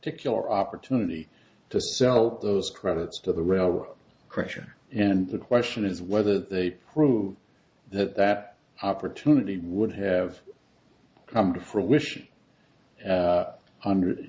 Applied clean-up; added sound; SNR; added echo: none; none; none; none.